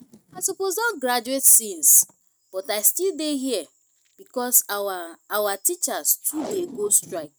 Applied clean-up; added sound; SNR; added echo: neural mask model RNNoise.